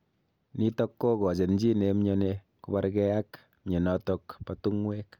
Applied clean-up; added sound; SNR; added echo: none; none; none; none.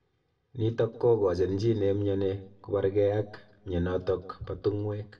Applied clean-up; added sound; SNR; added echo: none; none; none; reverberation time 0.7 s.